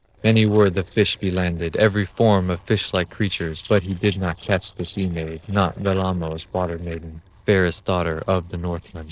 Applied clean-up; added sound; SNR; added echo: neural separator model SepFormer DNS4.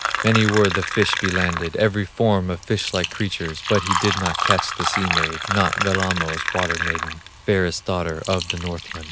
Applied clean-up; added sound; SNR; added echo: none; Fill (with liquid); 3 dB; none.